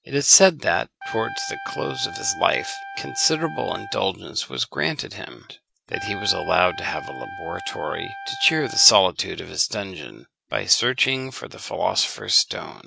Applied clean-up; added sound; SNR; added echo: none; Trumpet; 11 dB; none.